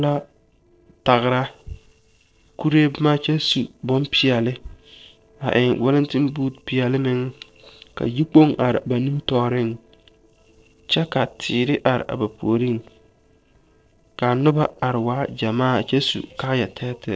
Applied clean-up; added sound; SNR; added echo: neural separator model SepFormer DNS4.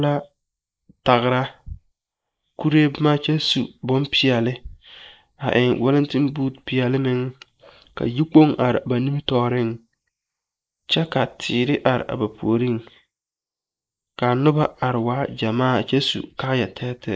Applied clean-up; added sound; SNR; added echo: neural mask model Resemble Enhance denoiser.